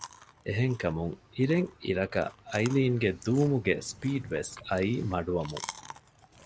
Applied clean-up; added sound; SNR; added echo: none; Chewing, mastication; 18 dB; none.